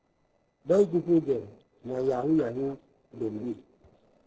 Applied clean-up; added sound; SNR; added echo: neural separator model SepFormer DNS4.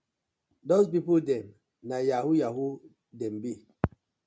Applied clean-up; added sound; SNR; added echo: none; none; none; none.